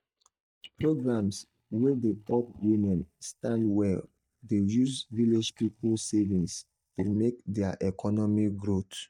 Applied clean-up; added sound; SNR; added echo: neural mask model DeepFilterNet 3.